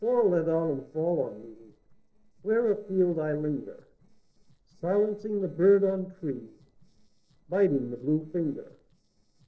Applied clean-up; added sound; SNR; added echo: neural separator model SepFormer DNS4.